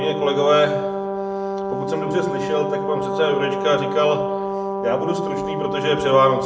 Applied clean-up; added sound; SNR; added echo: none; Brass instrument; 3 dB; reverberation time 0.5 s.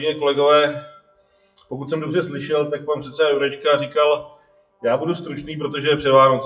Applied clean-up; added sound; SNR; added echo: classical method WPE with log-MMSE.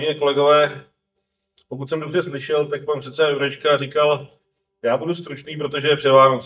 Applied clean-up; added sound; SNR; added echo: neural mask model DeepFilterNet 3.